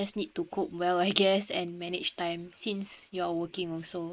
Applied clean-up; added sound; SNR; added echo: neural mask model Resemble Enhance denoiser.